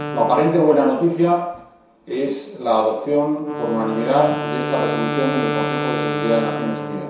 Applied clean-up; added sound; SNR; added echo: none; Wind instrument, woodwind instrument; 6 dB; reverberation time 0.7 s.